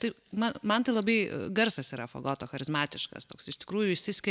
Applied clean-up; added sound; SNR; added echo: none; none; none; none.